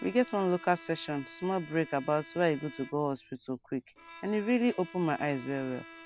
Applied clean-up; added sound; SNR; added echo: none; Bowed string instrument; 19 dB; none.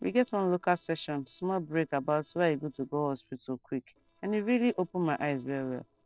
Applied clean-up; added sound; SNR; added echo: neural separator model SepFormer DNS4.